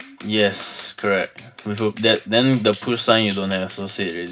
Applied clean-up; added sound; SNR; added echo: none; Clapping; 20 dB; reverberation time 0.4 s.